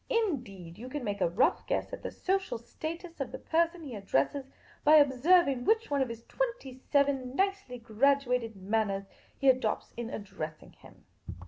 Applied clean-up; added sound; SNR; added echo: none; none; none; none.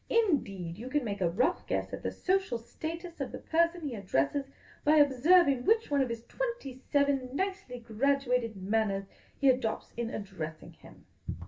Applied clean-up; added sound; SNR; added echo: none; none; none; reverberation time 0.1 s.